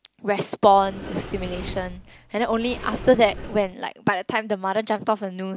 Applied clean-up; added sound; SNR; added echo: none; Sliding door; 13 dB; none.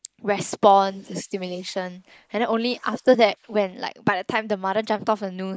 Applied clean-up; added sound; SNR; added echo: neural mask model Resemble Enhance denoiser.